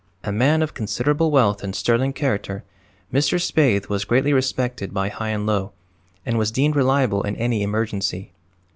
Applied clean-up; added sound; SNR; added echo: none; none; none; none.